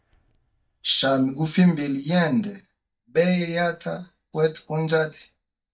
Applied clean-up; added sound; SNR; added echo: neural mask model DeepFilterNet 3.